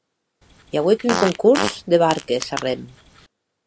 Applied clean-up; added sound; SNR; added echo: none; Fart; 8 dB; none.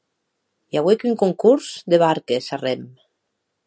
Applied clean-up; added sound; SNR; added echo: none; none; none; none.